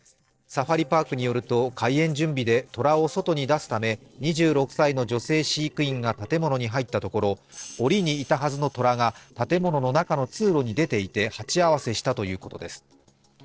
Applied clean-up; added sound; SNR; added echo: neural separator model SepFormer DNS4.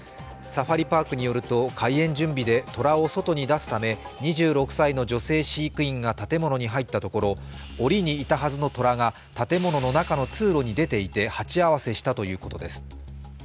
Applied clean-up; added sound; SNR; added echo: none; none; none; none.